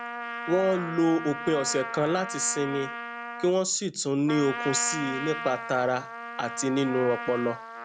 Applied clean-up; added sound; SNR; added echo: none; Trumpet; 8 dB; none.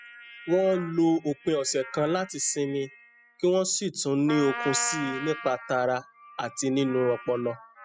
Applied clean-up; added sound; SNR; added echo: classical method spectral subtraction.